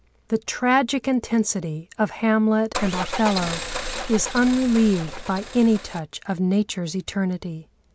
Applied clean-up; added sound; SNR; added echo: none; Car; 8 dB; none.